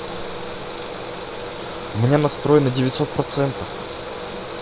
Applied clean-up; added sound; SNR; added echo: none; Mechanical fan; 8 dB; none.